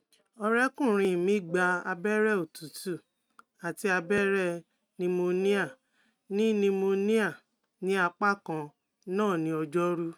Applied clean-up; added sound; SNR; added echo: neural mask model RNNoise.